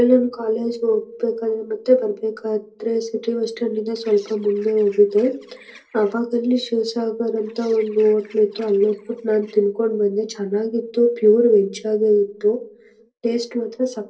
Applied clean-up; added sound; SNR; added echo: neural separator model SepFormer DNS4.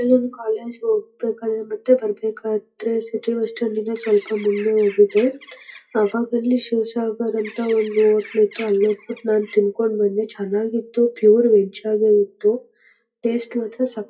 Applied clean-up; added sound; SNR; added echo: classical method WPE with log-MMSE.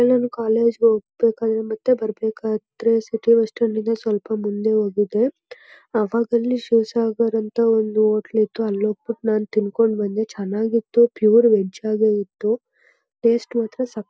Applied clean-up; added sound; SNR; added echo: none; none; none; none.